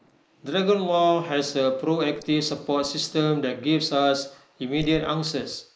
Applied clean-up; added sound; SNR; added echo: neural mask model Resemble Enhance denoiser.